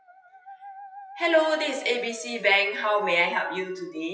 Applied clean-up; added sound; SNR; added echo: classical method WPE with log-MMSE.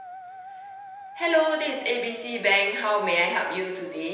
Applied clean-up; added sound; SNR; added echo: none; Musical instrument; 15 dB; reverberation time 0.9 s.